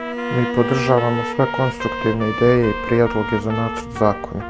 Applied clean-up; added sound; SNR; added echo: none; Bowed string instrument + Trumpet; 6 dB; none.